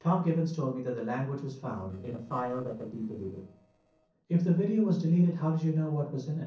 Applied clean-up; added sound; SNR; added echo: neural separator model SepFormer DNS4.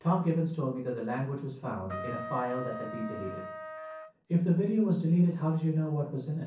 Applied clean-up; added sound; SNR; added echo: none; Trumpet; 11 dB; reverberation time 0.6 s.